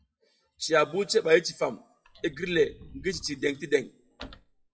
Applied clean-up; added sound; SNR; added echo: classical method WPE with log-MMSE.